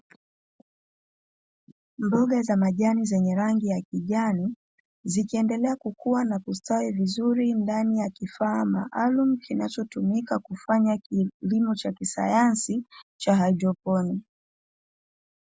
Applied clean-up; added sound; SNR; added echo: none; none; none; none.